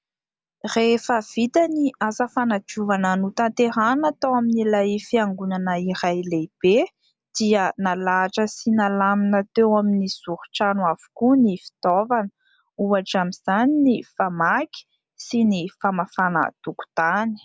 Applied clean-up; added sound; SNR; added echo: none; none; none; none.